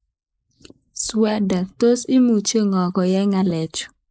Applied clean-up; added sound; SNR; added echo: neural mask model Resemble Enhance denoiser.